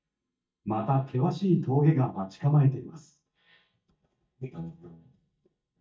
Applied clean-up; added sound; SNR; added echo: neural mask model DeepFilterNet 3.